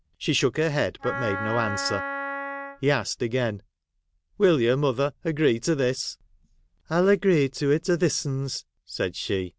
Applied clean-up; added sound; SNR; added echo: none; Wind instrument, woodwind instrument; 6 dB; none.